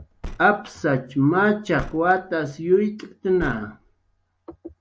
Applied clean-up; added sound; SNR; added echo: none; Car; 17 dB; none.